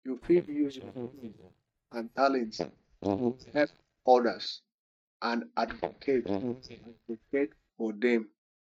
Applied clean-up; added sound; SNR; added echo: neural mask model DeepFilterNet 3.